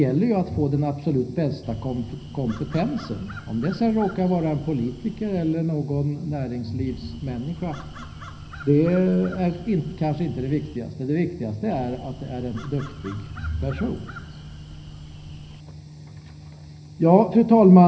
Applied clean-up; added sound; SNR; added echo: none; Crow; 19 dB; reverberation time 0.4 s.